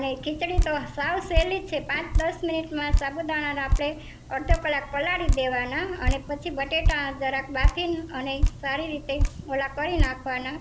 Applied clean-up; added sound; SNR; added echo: none; Drip; -1 dB; none.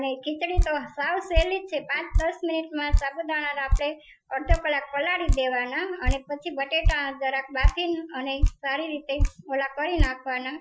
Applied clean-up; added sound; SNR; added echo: classical method Wiener filter.